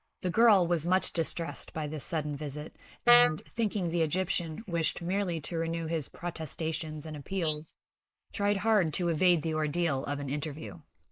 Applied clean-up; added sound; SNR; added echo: neural mask model Resemble Enhance denoiser.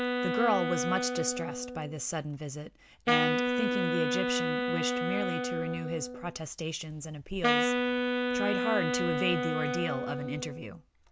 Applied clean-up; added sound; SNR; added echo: none; Wind instrument, woodwind instrument; -3 dB; none.